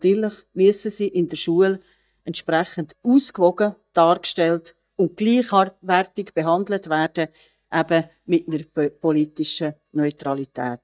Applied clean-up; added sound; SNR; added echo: neural mask model DeepFilterNet 3.